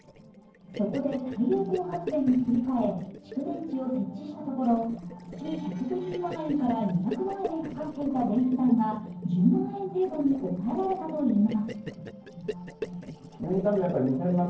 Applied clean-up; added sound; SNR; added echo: neural separator model SepFormer DNS4.